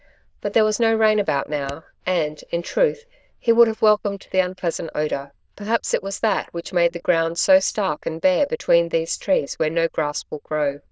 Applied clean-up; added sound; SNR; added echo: neural diffusion model UNIVERSE++.